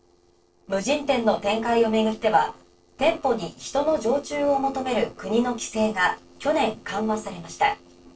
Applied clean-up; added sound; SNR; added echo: neural separator model SepFormer DNS4.